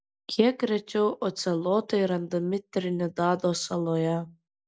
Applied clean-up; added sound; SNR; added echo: none; none; none; none.